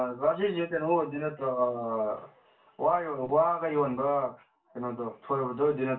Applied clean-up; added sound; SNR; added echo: none; none; none; reverberation time 0.2 s.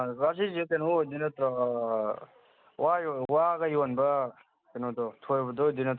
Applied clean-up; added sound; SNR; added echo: none; none; none; none.